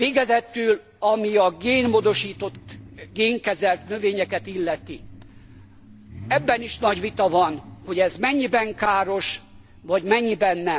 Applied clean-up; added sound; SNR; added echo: none; Idling / Accelerating, revving, vroom / Car; 20 dB; none.